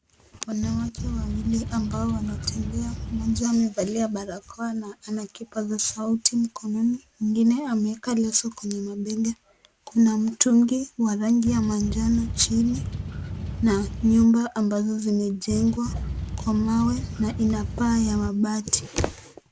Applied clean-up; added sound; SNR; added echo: none; Boat, Water vehicle; 6 dB; none.